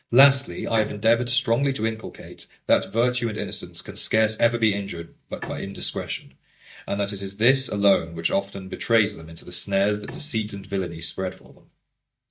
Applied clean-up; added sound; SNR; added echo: neural mask model DeepFilterNet 3.